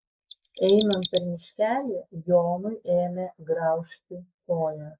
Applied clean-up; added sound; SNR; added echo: neural mask model Resemble Enhance denoiser.